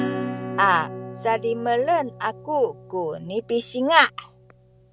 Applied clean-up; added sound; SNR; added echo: none; Acoustic guitar / Strum; 11 dB; none.